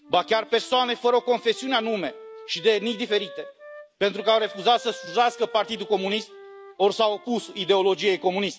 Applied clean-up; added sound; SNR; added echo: none; Wind instrument, woodwind instrument; 20 dB; none.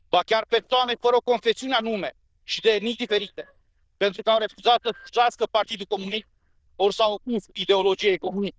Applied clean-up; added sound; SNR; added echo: neural diffusion model UNIVERSE++.